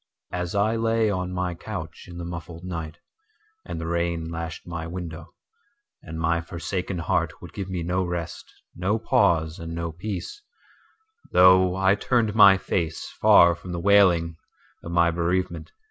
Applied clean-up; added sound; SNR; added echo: none; none; none; none.